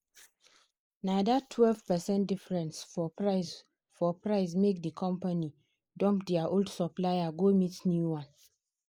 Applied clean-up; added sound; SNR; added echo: neural mask model Resemble Enhance denoiser.